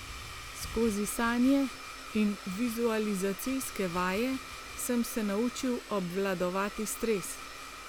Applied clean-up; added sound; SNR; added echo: none; Domestic sounds, home sounds; 12 dB; none.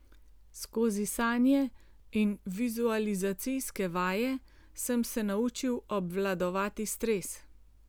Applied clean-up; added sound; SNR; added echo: none; none; none; none.